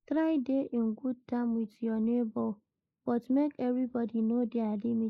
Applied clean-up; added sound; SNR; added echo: neural mask model Resemble Enhance denoiser.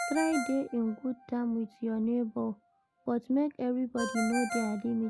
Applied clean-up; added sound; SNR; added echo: none; Ringtone; 9 dB; none.